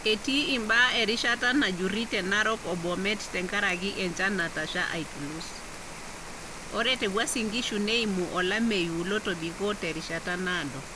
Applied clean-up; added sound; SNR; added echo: none; Rain; 11 dB; none.